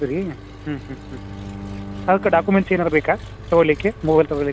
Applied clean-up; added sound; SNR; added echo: none; Bowed string instrument + Engine; 13 dB; none.